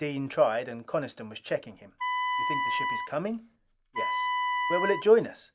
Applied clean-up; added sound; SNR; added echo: none; Wind instrument, woodwind instrument; 1 dB; none.